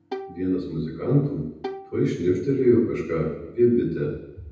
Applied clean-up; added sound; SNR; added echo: none; Bowed string instrument; 16 dB; reverberation time 0.8 s.